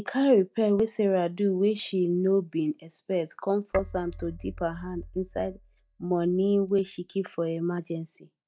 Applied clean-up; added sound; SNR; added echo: neural mask model DeepFilterNet 3.